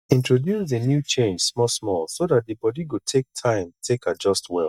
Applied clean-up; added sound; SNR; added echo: neural mask model DeepFilterNet 3.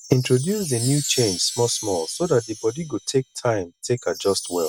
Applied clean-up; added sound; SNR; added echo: none; Wind chime; 11 dB; none.